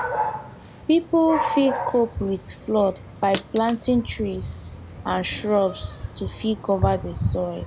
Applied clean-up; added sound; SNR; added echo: none; Dog; 7 dB; none.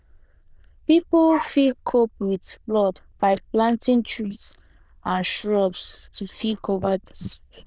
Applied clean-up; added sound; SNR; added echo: neural diffusion model UNIVERSE++.